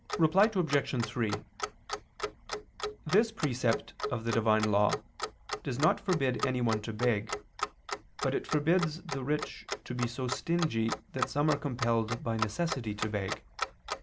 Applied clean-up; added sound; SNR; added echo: none; Clock; 8 dB; none.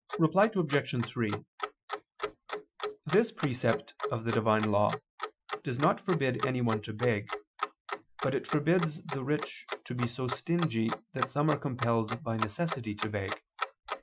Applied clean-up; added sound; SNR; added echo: classical method Wiener filter.